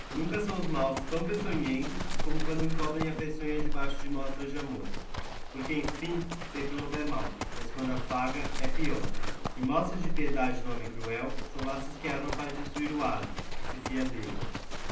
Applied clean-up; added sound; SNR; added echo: none; Livestock, farm animals, working animals; -4 dB; reverberation time 0.6 s.